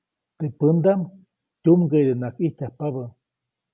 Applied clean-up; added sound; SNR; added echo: none; none; none; none.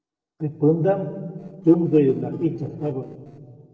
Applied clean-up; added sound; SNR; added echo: neural separator model SepFormer DNS4.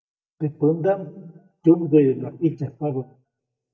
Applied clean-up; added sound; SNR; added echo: neural mask model DeepFilterNet 3.